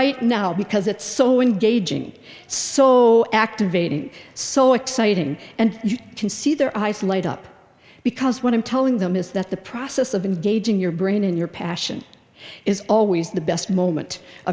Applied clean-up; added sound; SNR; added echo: none; none; none; none.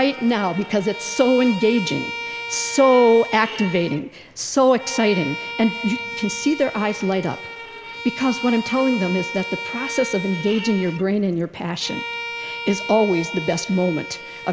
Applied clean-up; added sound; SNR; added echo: none; Bowed string instrument; 10 dB; none.